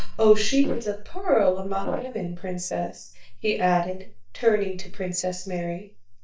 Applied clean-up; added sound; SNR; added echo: neural mask model DeepFilterNet 3.